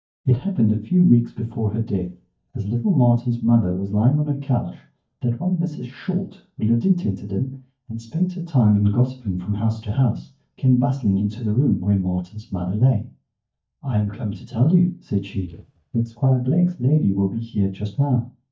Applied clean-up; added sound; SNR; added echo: neural mask model DeepFilterNet 3.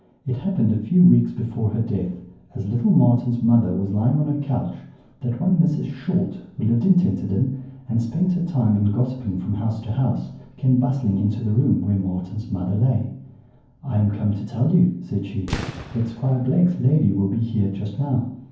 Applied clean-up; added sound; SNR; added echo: none; Fireworks; 12 dB; reverberation time 0.9 s.